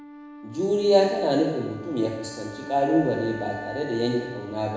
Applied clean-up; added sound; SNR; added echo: none; Wind instrument, woodwind instrument; 15 dB; reverberation time 1.0 s.